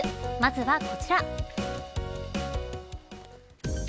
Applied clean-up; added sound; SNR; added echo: none; Keyboard (musical); 14 dB; none.